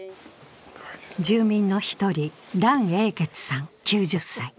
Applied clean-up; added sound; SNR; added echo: none; none; none; none.